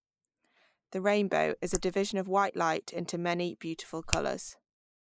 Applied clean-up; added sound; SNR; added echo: neural mask model Resemble Enhance denoiser.